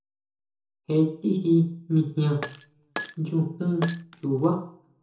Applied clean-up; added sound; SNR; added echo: none; Glass; 13 dB; reverberation time 0.5 s.